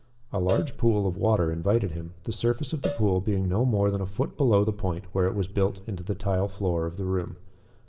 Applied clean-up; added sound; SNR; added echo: none; Cowbell; 15 dB; reverberation time 0.5 s.